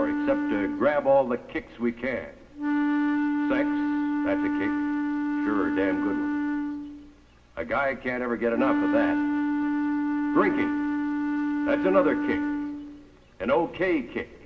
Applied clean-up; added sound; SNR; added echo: none; Wind instrument, woodwind instrument; -1 dB; reverberation time 2.4 s.